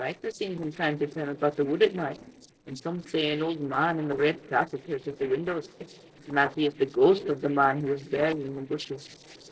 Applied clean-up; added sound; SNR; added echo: neural separator model SepFormer DNS4.